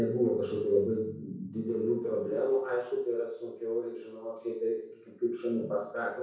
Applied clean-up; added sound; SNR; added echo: none; none; none; reverberation time 0.6 s.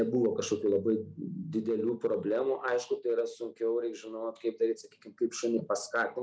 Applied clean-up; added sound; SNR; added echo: none; none; none; none.